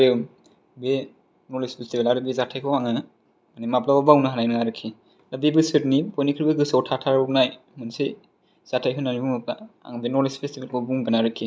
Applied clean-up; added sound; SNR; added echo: none; none; none; none.